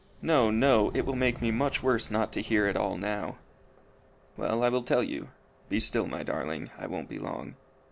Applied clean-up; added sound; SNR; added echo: none; Subway, metro, underground; 17 dB; none.